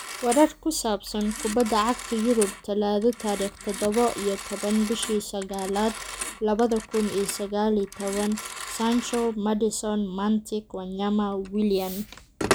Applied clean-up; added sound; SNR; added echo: none; Telephone; 11 dB; none.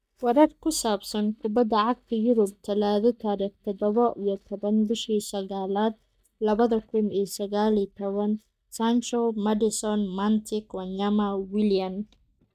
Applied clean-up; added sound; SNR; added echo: neural mask model DeepFilterNet 3.